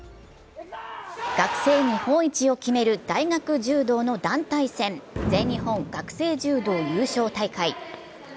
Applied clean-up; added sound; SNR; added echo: none; none; none; none.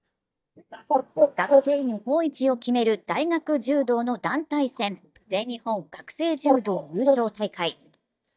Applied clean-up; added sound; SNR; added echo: neural mask model DeepFilterNet 3.